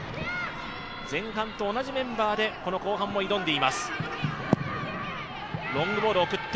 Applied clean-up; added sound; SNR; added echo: none; none; none; none.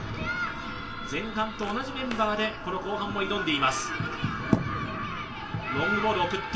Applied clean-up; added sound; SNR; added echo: none; Walk, footsteps; 19 dB; reverberation time 0.2 s.